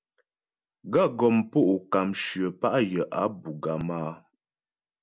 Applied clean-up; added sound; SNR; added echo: none; none; none; none.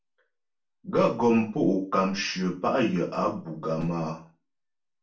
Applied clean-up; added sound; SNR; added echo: none; none; none; reverberation time 0.3 s.